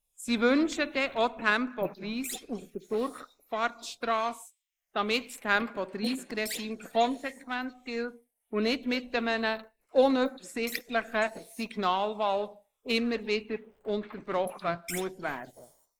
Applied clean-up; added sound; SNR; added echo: neural mask model Resemble Enhance denoiser.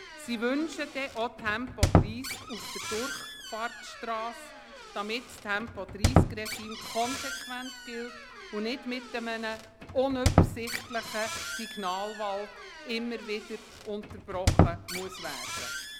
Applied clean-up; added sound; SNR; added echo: none; Squeak; -4 dB; none.